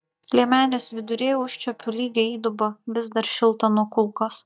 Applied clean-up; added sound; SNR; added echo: neural mask model DeepFilterNet 3.